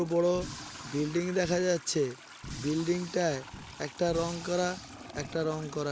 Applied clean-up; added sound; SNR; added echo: none; Trickle, dribble / Toilet flush + Fire; 13 dB; none.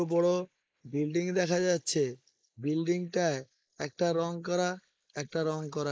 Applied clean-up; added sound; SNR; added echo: neural mask model Resemble Enhance denoiser.